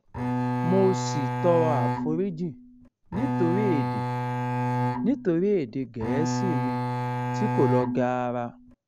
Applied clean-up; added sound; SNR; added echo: none; Bowed string instrument; 0 dB; none.